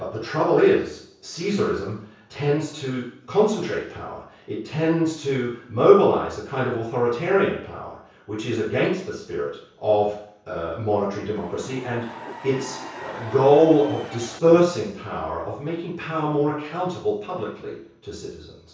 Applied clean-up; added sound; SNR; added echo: none; Crowd / Cheering; 14 dB; reverberation time 0.6 s.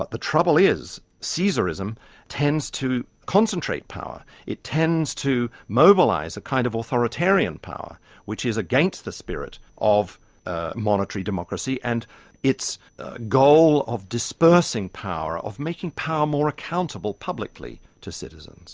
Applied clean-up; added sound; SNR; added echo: none; none; none; none.